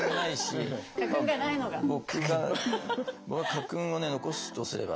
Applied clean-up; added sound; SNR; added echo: none; Keyboard (musical); 7 dB; none.